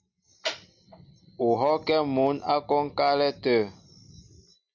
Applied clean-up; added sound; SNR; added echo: none; none; none; none.